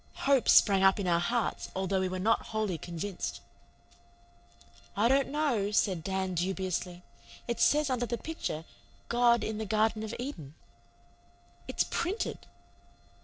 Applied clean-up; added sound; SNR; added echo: neural separator model SepFormer DNS4.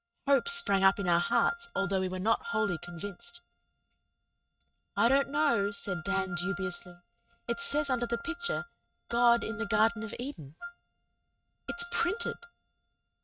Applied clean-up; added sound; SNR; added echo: neural mask model RNNoise.